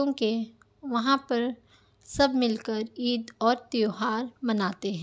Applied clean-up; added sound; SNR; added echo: none; none; none; none.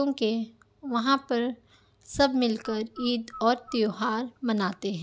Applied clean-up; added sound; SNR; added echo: none; Bird; 20 dB; none.